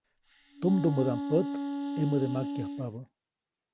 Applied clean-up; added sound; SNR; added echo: none; Wind instrument, woodwind instrument; 4 dB; none.